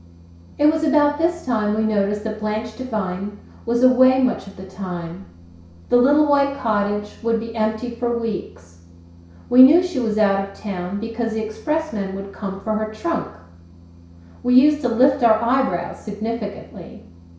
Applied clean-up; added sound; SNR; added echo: none; none; none; reverberation time 0.6 s.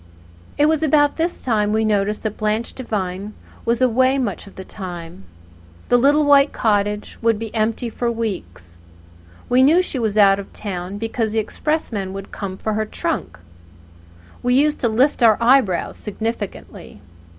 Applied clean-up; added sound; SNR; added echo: none; none; none; none.